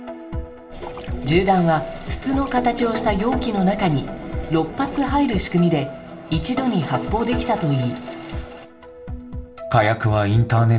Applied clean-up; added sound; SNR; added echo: none; Splash, splatter; 18 dB; reverberation time 0.7 s.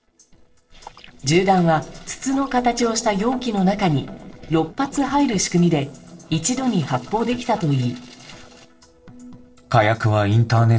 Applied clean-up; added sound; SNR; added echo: neural separator model SepFormer DNS4.